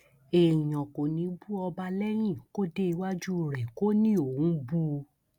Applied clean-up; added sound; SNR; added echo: none; none; none; none.